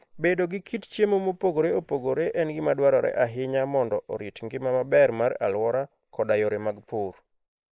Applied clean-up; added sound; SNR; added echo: neural mask model Resemble Enhance denoiser.